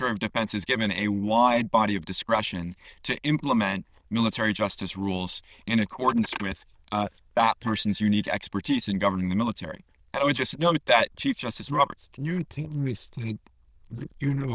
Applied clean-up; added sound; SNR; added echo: neural diffusion model UNIVERSE++.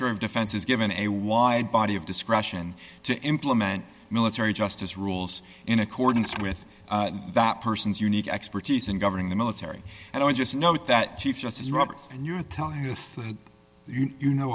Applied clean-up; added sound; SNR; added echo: none; none; none; none.